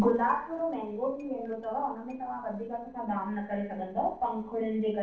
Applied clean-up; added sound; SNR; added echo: neural separator model SepFormer DNS4.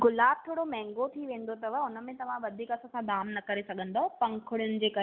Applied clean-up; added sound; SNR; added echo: none; none; none; none.